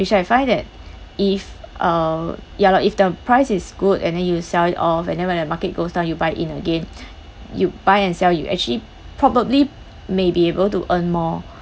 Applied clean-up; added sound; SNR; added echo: none; none; none; none.